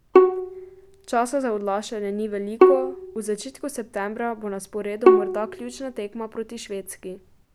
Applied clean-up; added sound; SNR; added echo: none; Bowed string instrument; -5 dB; none.